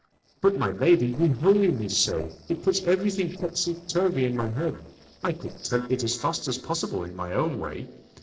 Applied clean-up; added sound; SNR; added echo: neural separator model SepFormer DNS4.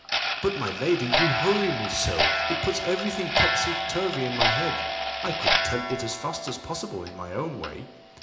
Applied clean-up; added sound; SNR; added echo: none; Clock; -2 dB; reverberation time 0.8 s.